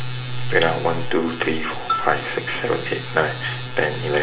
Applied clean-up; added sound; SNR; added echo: none; Marimba, xylophone; 11 dB; reverberation time 0.5 s.